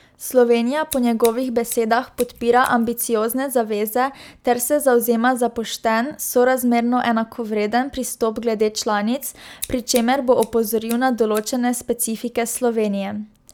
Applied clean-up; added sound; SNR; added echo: none; Scissors; 17 dB; none.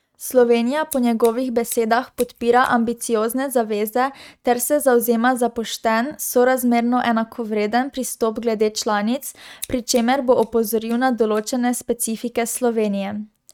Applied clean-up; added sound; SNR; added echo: neural mask model RNNoise.